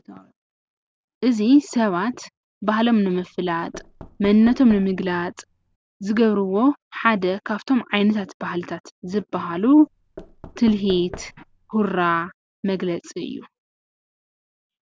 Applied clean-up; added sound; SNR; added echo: none; Knock / Wood; 19 dB; none.